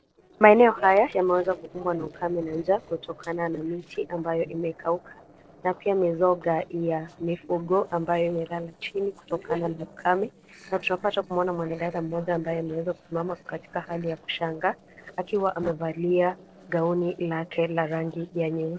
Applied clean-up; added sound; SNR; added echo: neural separator model SepFormer DNS4.